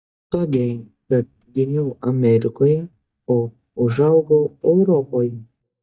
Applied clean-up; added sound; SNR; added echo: neural mask model DeepFilterNet 3.